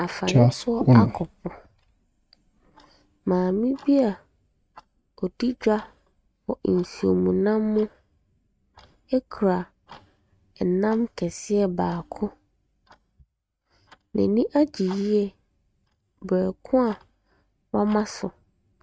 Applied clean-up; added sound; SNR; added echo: neural mask model RNNoise.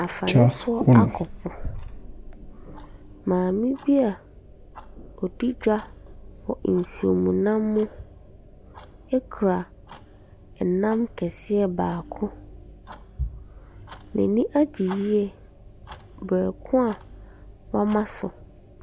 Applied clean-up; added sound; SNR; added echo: none; Clock; 4 dB; none.